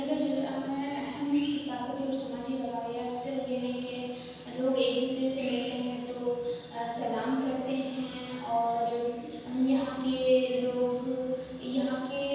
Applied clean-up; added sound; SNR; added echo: none; none; none; reverberation time 1.2 s.